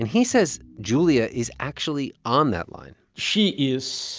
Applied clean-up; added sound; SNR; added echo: none; none; none; none.